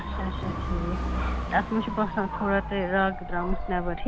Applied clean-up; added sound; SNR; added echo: none; Motorcycle / Dog; 2 dB; none.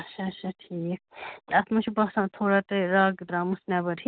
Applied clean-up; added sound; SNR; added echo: none; none; none; none.